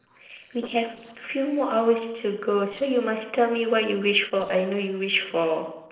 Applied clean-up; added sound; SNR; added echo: neural separator model SepFormer DNS4.